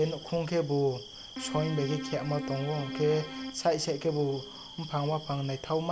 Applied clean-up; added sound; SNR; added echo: none; Keyboard (musical); 10 dB; none.